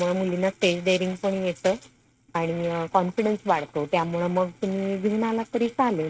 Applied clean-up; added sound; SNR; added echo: neural mask model RNNoise.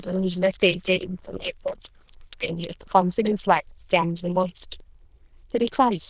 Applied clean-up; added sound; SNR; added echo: neural diffusion model UNIVERSE++.